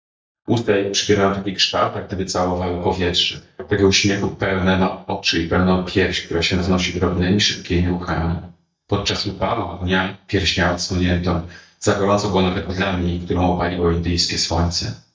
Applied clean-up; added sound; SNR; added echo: neural mask model DeepFilterNet 3.